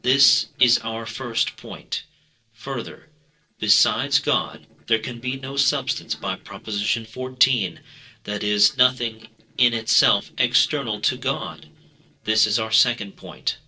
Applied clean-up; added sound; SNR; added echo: neural separator model SepFormer DNS4.